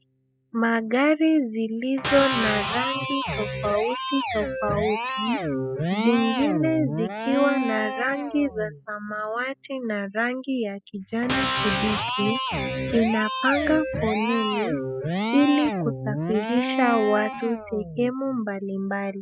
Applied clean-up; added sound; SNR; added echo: classical method spectral subtraction.